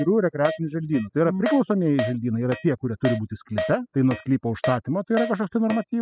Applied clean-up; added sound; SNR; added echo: classical method spectral subtraction.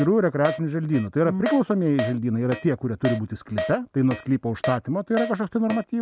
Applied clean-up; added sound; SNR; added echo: none; Keyboard (musical); 10 dB; none.